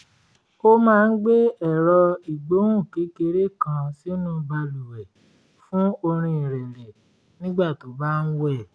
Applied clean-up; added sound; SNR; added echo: none; none; none; none.